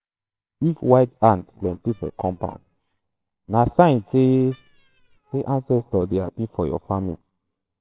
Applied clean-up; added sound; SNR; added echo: neural separator model SepFormer WHAMR!.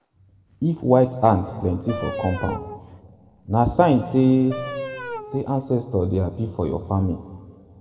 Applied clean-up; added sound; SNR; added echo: none; Wind instrument, woodwind instrument; 12 dB; reverberation time 2.0 s.